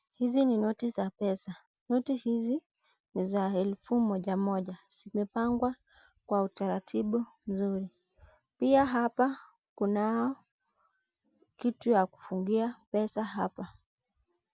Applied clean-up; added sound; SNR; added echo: none; none; none; none.